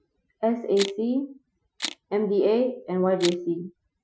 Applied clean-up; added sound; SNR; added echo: classical method Wiener filter.